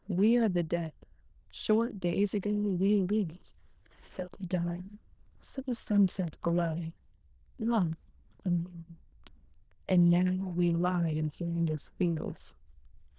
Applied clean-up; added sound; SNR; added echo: neural diffusion model UNIVERSE++.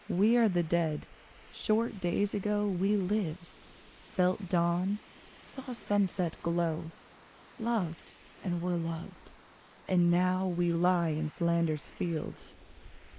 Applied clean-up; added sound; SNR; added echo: neural mask model Resemble Enhance denoiser.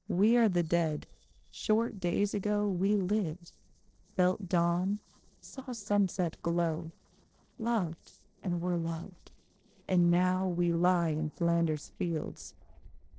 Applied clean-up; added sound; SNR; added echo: neural separator model SepFormer DNS4.